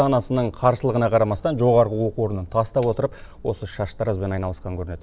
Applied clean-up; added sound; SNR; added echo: none; none; none; none.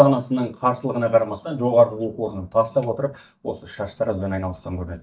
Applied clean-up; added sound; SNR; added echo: neural mask model DeepFilterNet 3.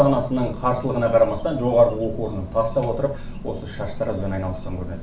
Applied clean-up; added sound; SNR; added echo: none; Insect; 16 dB; reverberation time 0.4 s.